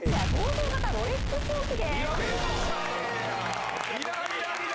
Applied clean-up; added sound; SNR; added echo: none; Explosion; -3 dB; none.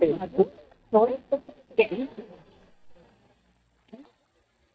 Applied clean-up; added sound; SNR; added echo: neural mask model DeepFilterNet 3.